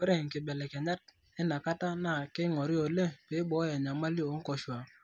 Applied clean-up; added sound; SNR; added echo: none; none; none; none.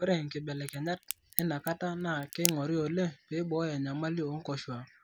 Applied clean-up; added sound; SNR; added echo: none; Crack; 5 dB; none.